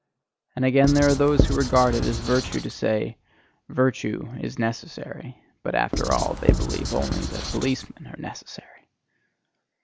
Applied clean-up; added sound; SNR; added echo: none; Writing; 1 dB; none.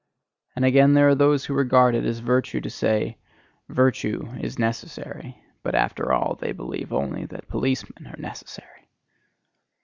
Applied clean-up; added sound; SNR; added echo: none; none; none; none.